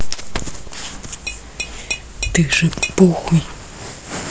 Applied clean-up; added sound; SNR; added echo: none; Tap / Glass; 9 dB; none.